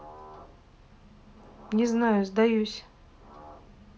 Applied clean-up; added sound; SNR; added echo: none; none; none; none.